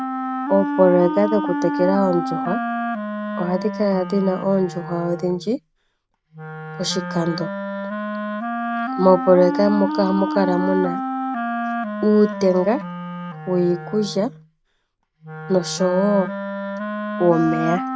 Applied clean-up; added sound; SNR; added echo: none; Wind instrument, woodwind instrument; 5 dB; none.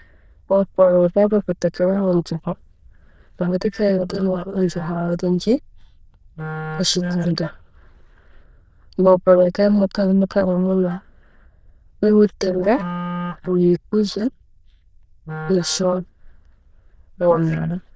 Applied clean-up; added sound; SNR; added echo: neural diffusion model UNIVERSE++.